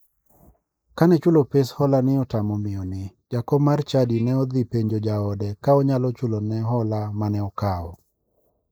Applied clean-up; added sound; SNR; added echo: neural mask model Resemble Enhance denoiser.